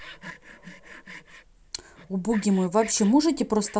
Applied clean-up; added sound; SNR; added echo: none; Sawing; 20 dB; none.